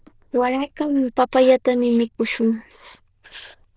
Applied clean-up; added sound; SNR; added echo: neural diffusion model UNIVERSE++.